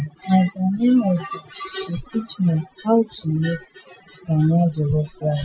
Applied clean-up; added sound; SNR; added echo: classical method Wiener filter.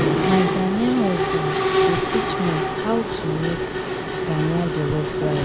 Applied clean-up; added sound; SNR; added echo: none; Mechanisms; -2 dB; none.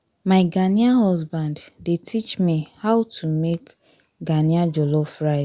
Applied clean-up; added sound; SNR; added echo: none; none; none; none.